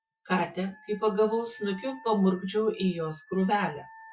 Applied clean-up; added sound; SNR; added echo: classical method Wiener filter.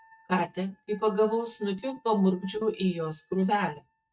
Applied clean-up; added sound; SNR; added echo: neural mask model RNNoise.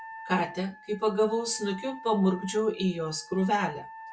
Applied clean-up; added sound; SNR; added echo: none; Wind instrument, woodwind instrument; 16 dB; none.